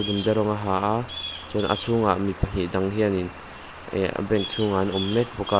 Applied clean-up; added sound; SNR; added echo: none; Bird vocalization, bird call, bird song; 12 dB; none.